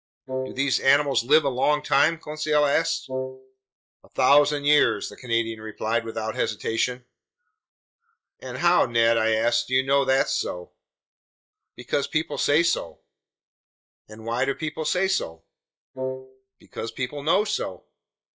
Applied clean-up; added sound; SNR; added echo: classical method log-MMSE.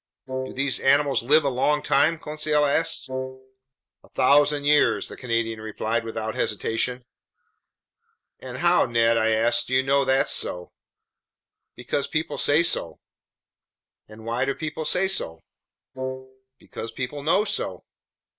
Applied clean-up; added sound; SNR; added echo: none; Wind instrument, woodwind instrument; 5 dB; none.